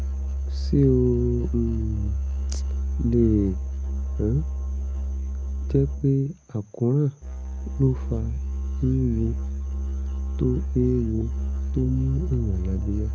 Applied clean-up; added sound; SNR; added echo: none; Musical instrument; 1 dB; none.